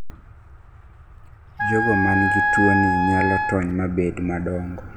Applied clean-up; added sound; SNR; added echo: none; Wind instrument, woodwind instrument; -2 dB; none.